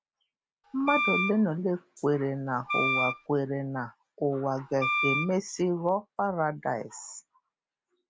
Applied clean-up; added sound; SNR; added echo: none; Wind instrument, woodwind instrument; -1 dB; none.